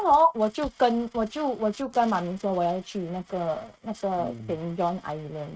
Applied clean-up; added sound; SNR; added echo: neural mask model RNNoise.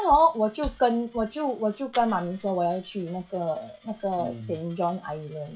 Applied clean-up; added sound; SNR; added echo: classical method log-MMSE.